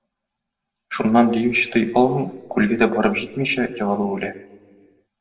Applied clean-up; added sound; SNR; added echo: none; none; none; reverberation time 0.9 s.